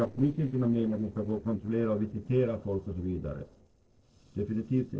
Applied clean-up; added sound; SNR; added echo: neural separator model SepFormer DNS4.